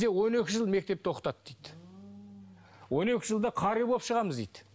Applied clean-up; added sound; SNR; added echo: none; none; none; none.